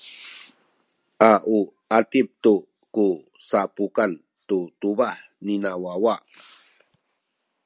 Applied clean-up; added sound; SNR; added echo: none; none; none; none.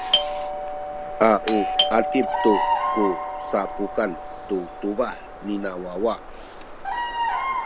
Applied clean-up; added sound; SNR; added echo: none; Doorbell + Bird vocalization, bird call, bird song; 1 dB; none.